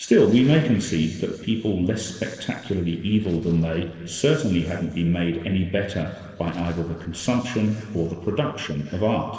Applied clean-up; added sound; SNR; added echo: neural separator model SepFormer DNS4.